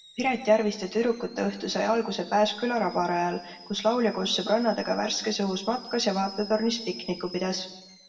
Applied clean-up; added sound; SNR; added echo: none; Boiling / Alarm; 19 dB; reverberation time 0.8 s.